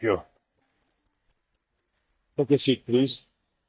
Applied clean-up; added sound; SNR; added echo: neural mask model DeepFilterNet 3.